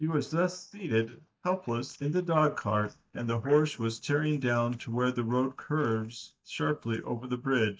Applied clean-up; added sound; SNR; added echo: neural mask model DeepFilterNet 3.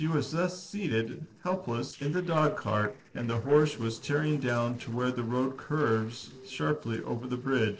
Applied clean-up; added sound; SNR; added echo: neural separator model SepFormer DNS4.